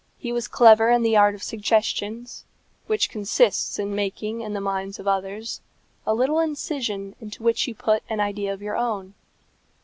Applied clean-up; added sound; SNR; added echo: none; none; none; none.